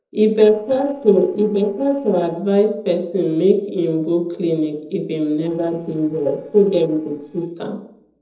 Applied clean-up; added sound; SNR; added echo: neural separator model SepFormer DNS4.